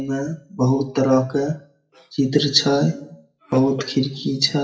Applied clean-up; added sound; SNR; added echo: classical method WPE with log-MMSE.